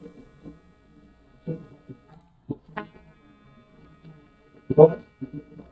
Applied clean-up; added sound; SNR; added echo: neural mask model DeepFilterNet 3.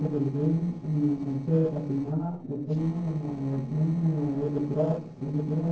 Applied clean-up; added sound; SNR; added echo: neural separator model SepFormer DNS4.